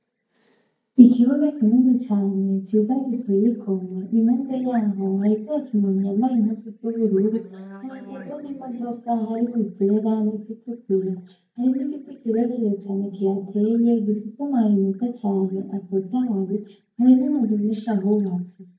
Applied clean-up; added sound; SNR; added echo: neural mask model DeepFilterNet 3.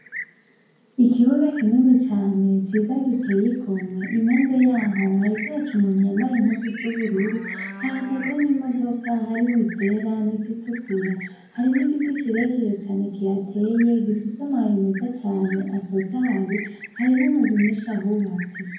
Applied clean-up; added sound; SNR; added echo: none; Livestock, farm animals, working animals; 17 dB; reverberation time 0.9 s.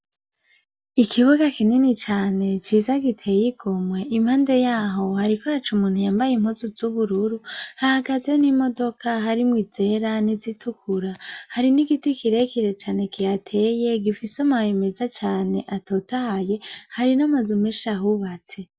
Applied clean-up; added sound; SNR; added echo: none; none; none; none.